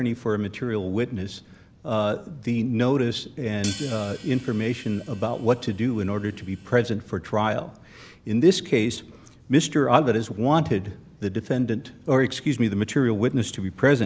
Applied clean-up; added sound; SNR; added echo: none; Hi-hat; 18 dB; none.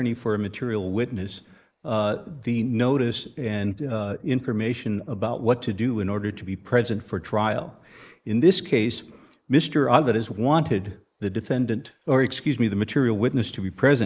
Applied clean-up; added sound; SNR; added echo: neural mask model Resemble Enhance denoiser.